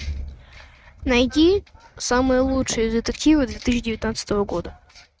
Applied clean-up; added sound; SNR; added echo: neural mask model RNNoise.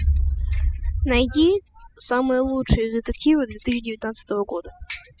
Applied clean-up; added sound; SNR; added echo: classical method spectral subtraction.